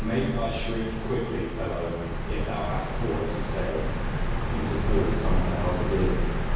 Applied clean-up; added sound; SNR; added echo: none; Bird vocalization, bird call, bird song; -3 dB; reverberation time 1.3 s.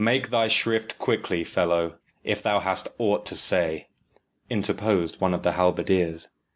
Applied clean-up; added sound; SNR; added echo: none; none; none; none.